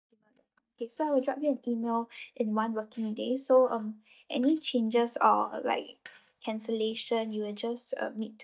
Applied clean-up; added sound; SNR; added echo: neural mask model DeepFilterNet 3.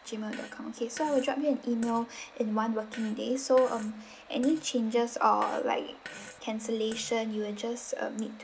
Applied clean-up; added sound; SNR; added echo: none; Fart; 19 dB; none.